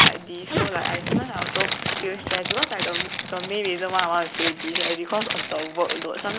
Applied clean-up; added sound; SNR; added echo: none; Zipper (clothing); -2 dB; none.